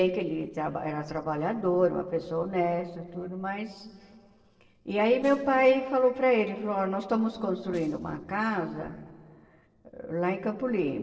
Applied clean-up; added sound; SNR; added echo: neural separator model SepFormer DNS4.